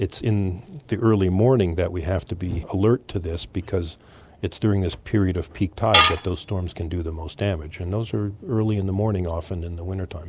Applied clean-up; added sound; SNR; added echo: none; Tools; -5 dB; none.